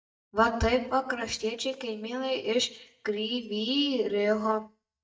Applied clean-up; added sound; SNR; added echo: neural mask model DeepFilterNet 3.